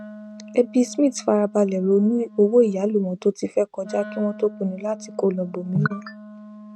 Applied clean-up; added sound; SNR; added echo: neural mask model RNNoise.